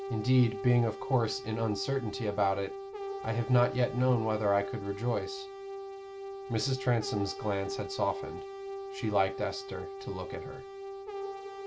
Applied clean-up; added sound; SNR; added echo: none; Brass instrument; 9 dB; none.